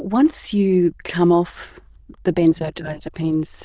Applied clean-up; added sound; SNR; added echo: neural diffusion model UNIVERSE++.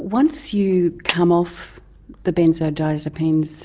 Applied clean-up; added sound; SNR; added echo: none; Clapping; 12 dB; none.